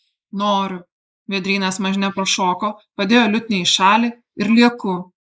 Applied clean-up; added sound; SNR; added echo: neural mask model Resemble Enhance denoiser.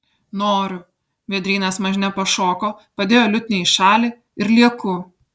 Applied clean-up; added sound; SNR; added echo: none; none; none; none.